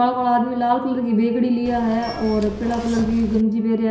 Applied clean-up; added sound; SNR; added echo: none; Zipper (clothing) / Telephone; 13 dB; reverberation time 0.7 s.